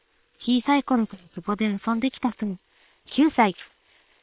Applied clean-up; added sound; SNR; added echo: neural separator model SepFormer WHAM!.